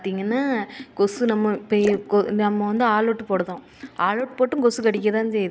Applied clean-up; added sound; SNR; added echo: none; Drip / Splash, splatter + Drum; 19 dB; none.